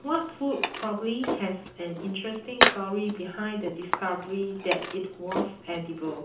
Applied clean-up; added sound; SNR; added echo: none; Tools; 0 dB; reverberation time 0.6 s.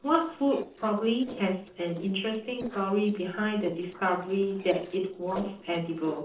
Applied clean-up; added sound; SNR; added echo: neural separator model SepFormer DNS4.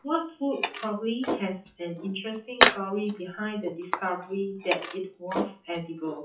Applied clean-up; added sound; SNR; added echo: classical method WPE with log-MMSE.